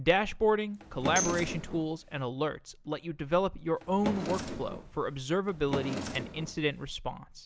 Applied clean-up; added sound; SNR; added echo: none; Drawer open or close + Tambourine; 7 dB; none.